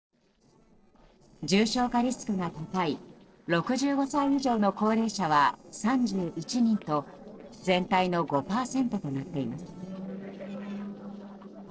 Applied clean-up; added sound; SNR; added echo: neural separator model SepFormer DNS4.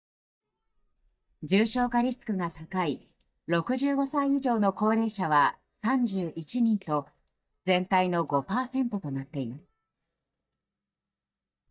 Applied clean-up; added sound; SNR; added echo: neural mask model DeepFilterNet 3.